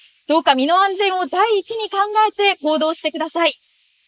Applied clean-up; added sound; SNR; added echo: neural mask model Resemble Enhance denoiser.